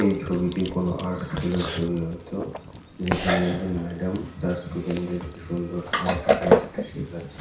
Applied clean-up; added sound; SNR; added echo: none; Chewing, mastication; 1 dB; reverberation time 0.6 s.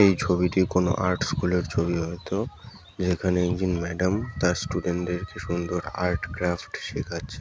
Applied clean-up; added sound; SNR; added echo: none; none; none; none.